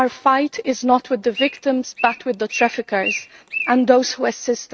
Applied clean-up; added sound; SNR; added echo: neural mask model RNNoise.